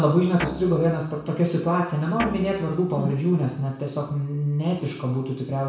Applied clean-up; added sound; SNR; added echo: none; Guitar; 12 dB; reverberation time 0.6 s.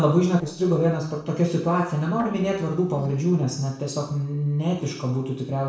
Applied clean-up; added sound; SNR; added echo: neural separator model SepFormer DNS4.